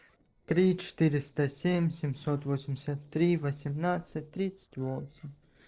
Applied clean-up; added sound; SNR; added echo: neural separator model SepFormer DNS4.